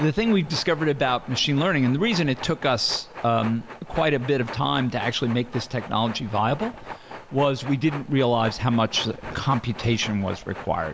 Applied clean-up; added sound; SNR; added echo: none; Train; 15 dB; none.